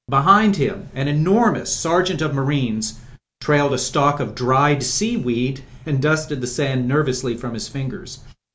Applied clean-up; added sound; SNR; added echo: none; none; none; none.